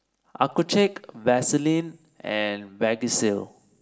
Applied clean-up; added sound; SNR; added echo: none; none; none; reverberation time 0.4 s.